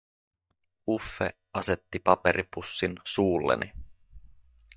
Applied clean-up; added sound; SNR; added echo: neural mask model DeepFilterNet 3.